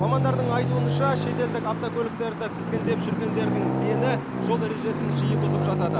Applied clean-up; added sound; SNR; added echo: none; Traffic noise, roadway noise; -3 dB; none.